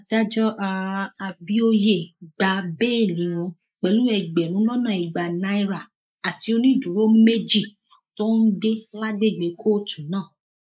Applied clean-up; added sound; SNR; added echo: neural mask model Resemble Enhance denoiser.